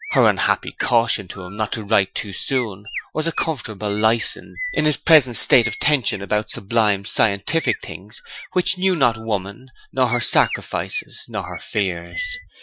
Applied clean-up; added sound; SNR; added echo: classical method Wiener filter.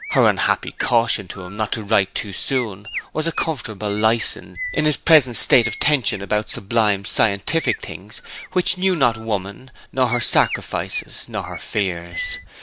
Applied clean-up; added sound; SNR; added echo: none; Chirp, tweet; 13 dB; none.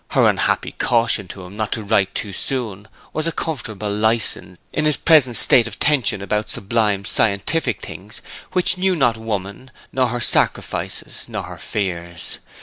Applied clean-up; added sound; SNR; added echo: none; none; none; none.